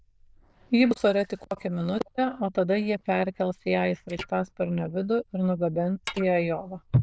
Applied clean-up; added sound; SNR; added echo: neural diffusion model UNIVERSE++.